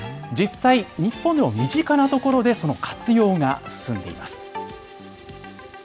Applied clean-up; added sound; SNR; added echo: none; Bowed string instrument; 19 dB; none.